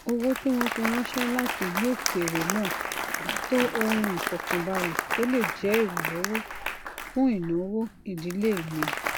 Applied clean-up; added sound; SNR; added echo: none; Applause; 3 dB; none.